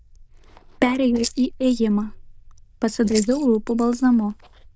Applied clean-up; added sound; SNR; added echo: neural diffusion model UNIVERSE++.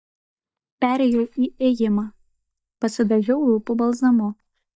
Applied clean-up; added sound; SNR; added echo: neural mask model DeepFilterNet 3.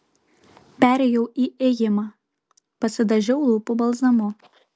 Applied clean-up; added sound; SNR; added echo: none; none; none; none.